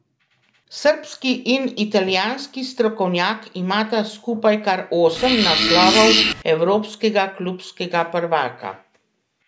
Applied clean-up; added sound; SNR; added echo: none; Fart; -3 dB; none.